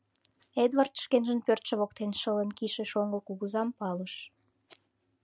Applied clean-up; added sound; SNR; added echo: none; none; none; none.